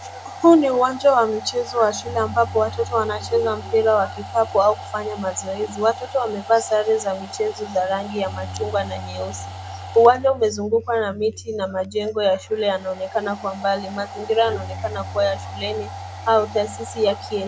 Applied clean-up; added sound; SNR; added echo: none; Domestic sounds, home sounds + Bass guitar; 13 dB; none.